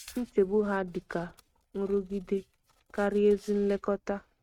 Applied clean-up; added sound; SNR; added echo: neural mask model RNNoise.